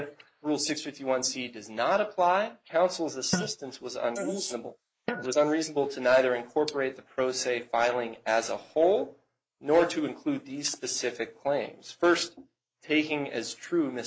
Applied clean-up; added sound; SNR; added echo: neural mask model Resemble Enhance denoiser.